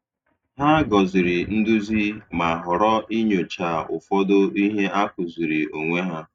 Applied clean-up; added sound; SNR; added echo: neural mask model RNNoise.